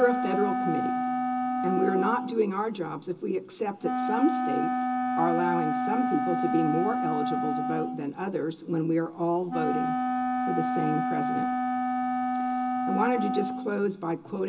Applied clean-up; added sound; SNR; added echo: none; Wind instrument, woodwind instrument; -1 dB; reverberation time 0.2 s.